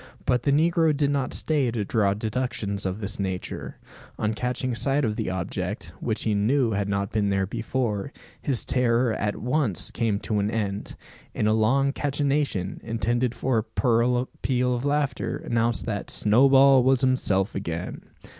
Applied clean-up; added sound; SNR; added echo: none; none; none; none.